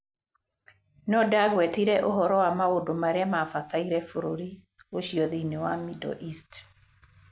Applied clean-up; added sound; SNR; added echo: none; none; none; none.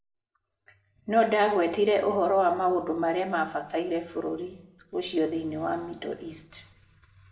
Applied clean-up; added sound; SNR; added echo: none; none; none; reverberation time 0.6 s.